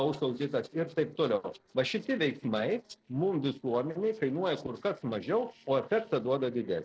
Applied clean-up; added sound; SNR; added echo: neural separator model SepFormer DNS4.